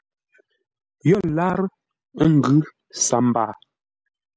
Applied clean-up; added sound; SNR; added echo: none; none; none; none.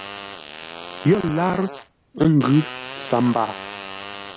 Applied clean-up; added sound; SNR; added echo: none; Fart; 12 dB; none.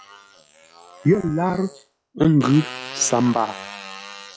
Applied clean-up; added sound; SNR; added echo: classical method log-MMSE.